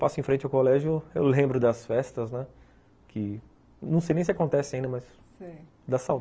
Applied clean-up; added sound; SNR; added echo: none; none; none; none.